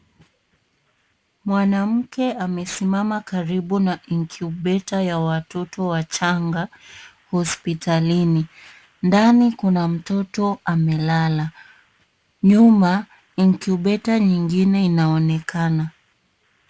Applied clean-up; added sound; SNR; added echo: none; none; none; none.